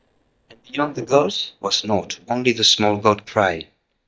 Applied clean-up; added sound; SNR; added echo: neural mask model DeepFilterNet 3.